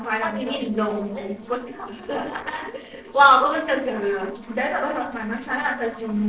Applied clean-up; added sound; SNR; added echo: neural separator model SepFormer DNS4.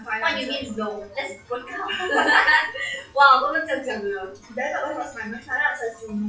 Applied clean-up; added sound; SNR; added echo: classical method WPE with log-MMSE.